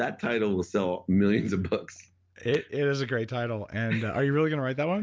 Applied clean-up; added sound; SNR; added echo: none; none; none; none.